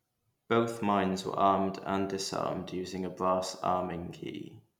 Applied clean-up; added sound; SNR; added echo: none; none; none; none.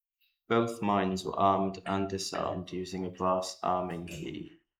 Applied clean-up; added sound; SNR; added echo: neural mask model Resemble Enhance denoiser.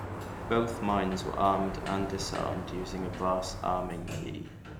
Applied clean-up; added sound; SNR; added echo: none; Sliding door; 7 dB; none.